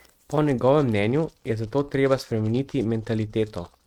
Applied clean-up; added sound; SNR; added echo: neural mask model RNNoise.